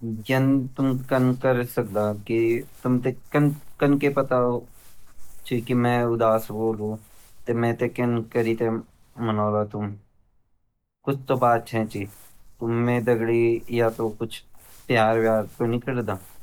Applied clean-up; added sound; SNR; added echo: none; Crumpling, crinkling; 18 dB; none.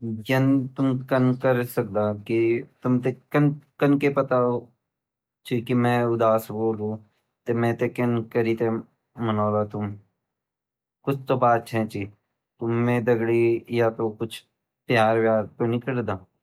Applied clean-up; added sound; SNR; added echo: none; none; none; none.